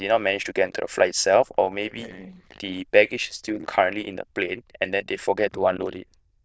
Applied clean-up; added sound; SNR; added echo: neural diffusion model UNIVERSE++.